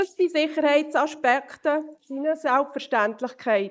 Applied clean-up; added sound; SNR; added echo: neural mask model Resemble Enhance denoiser.